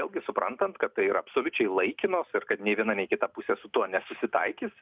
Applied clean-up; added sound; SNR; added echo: none; none; none; none.